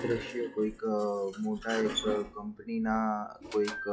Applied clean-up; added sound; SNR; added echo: classical method log-MMSE.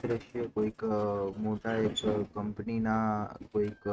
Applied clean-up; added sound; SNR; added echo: neural mask model RNNoise.